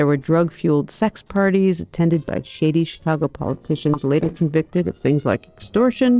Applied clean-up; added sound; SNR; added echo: neural separator model SepFormer DNS4.